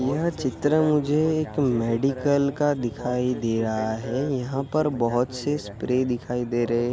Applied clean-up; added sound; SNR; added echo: none; none; none; none.